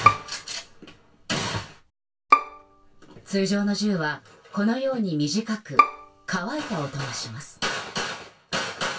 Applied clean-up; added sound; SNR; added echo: none; Bowed string instrument; -1 dB; reverberation time 0.1 s.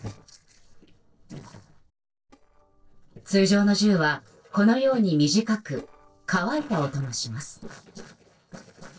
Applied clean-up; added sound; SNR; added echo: neural separator model SepFormer DNS4.